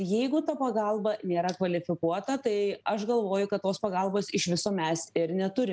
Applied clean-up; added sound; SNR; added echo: none; none; none; none.